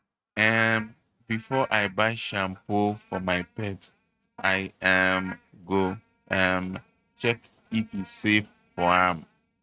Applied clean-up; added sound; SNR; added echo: neural mask model RNNoise.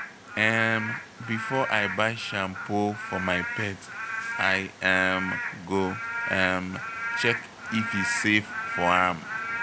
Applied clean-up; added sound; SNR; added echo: none; Rain / Frog; 5 dB; none.